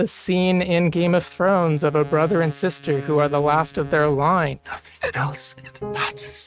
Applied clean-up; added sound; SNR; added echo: neural mask model RNNoise.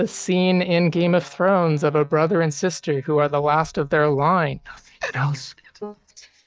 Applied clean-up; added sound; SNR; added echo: neural mask model DeepFilterNet 3.